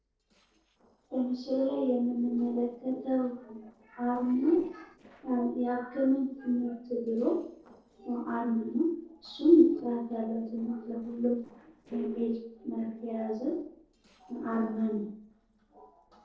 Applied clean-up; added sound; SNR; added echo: neural separator model SepFormer DNS4.